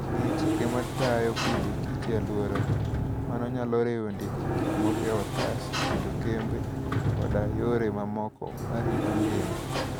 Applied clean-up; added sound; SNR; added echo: none; Sliding door; -2 dB; none.